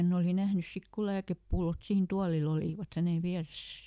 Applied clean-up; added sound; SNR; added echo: none; none; none; none.